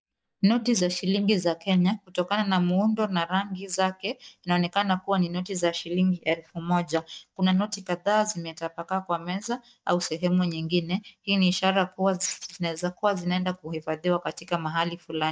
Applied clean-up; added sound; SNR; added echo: neural mask model DeepFilterNet 3.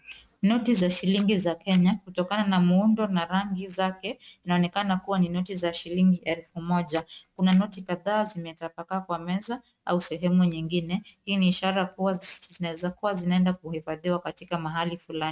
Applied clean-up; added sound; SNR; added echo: neural mask model RNNoise.